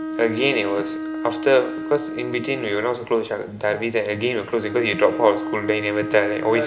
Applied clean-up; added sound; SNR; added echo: none; Bowed string instrument; 8 dB; reverberation time 0.9 s.